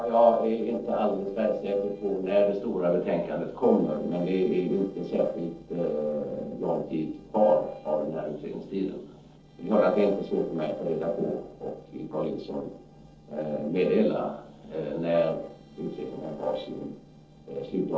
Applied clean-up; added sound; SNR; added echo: neural separator model SepFormer DNS4.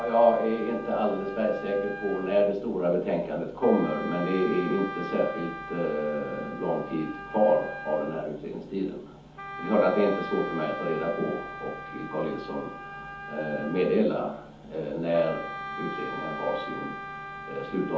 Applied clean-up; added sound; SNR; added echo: none; Wind instrument, woodwind instrument; 11 dB; reverberation time 0.6 s.